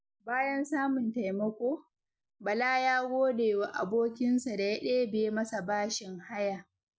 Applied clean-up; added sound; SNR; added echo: none; none; none; none.